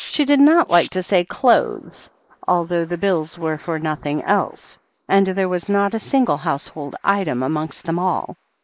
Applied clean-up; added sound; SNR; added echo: neural mask model Resemble Enhance denoiser.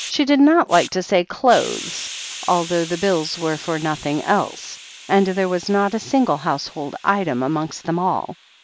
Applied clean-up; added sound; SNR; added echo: none; Hiss; 16 dB; none.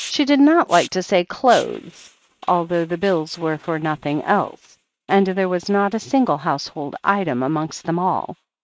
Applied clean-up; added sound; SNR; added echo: neural mask model RNNoise.